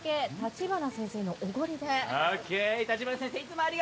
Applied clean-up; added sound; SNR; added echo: none; Electric guitar + Rain; 20 dB; none.